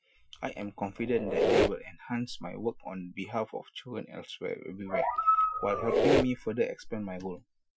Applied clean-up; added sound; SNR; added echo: classical method Wiener filter.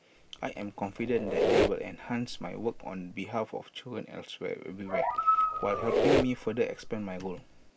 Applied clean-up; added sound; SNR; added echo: none; Squeak + Animal; -3 dB; none.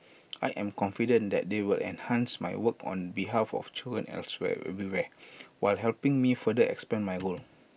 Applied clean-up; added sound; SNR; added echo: none; none; none; none.